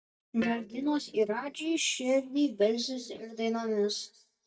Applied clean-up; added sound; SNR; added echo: neural mask model DeepFilterNet 3.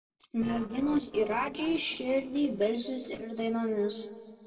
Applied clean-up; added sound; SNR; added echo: neural separator model SepFormer DNS4.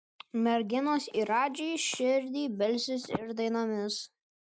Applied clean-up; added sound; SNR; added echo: none; none; none; none.